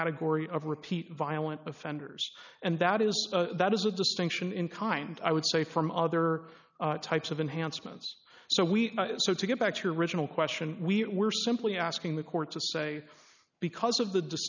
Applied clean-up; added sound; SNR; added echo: none; none; none; none.